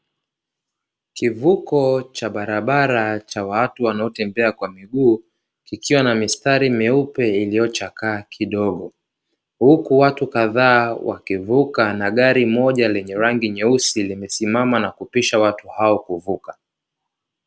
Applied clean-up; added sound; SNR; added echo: none; none; none; none.